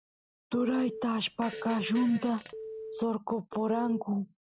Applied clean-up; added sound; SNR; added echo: none; Fart + Telephone; 11 dB; none.